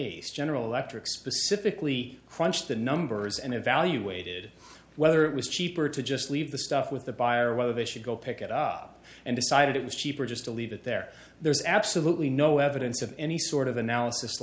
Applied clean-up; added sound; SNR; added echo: none; none; none; none.